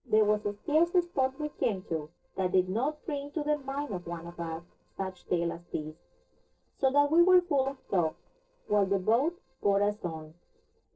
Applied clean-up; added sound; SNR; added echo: neural separator model SepFormer DNS4.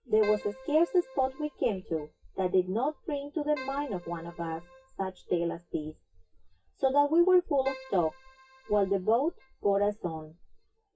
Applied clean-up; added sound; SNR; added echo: classical method WPE with log-MMSE.